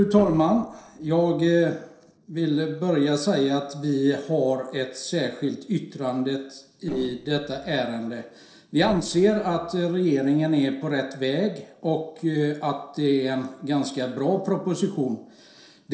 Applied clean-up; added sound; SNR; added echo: neural separator model SepFormer DNS4.